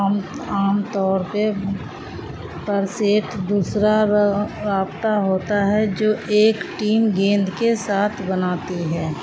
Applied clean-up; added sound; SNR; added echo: none; none; none; none.